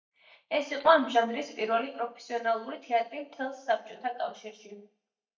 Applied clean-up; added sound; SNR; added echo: neural mask model DeepFilterNet 3.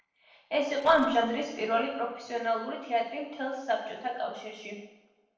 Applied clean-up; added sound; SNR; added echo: neural separator model SepFormer DNS4.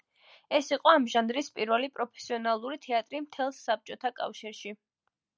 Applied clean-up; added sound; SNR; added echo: none; none; none; none.